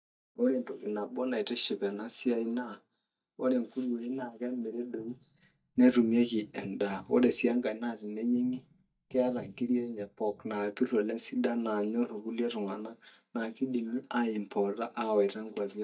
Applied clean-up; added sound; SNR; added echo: neural mask model DeepFilterNet 3.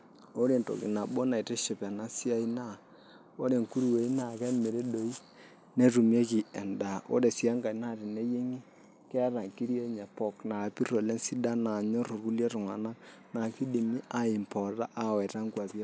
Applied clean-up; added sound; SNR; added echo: none; none; none; none.